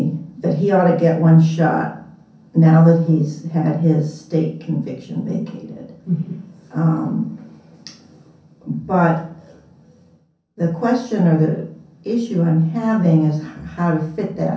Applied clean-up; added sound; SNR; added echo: none; none; none; reverberation time 0.6 s.